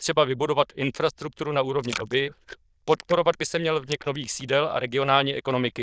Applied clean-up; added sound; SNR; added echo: neural diffusion model UNIVERSE++.